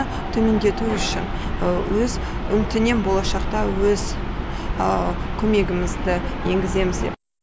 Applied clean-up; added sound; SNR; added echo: none; none; none; none.